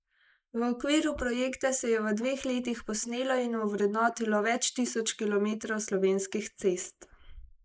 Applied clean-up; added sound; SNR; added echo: neural mask model Resemble Enhance denoiser.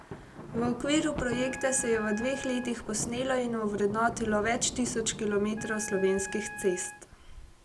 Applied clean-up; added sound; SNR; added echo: none; Thunder + Wind instrument, woodwind instrument; 11 dB; none.